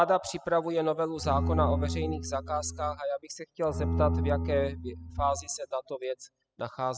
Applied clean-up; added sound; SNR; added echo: classical method spectral subtraction.